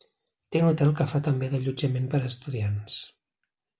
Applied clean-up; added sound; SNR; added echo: none; none; none; none.